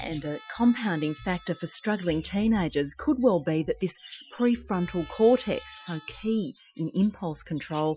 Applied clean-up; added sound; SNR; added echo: classical method Wiener filter.